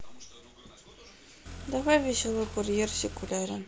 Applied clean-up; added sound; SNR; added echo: none; Car; 10 dB; none.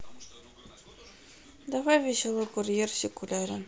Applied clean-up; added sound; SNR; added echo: none; none; none; none.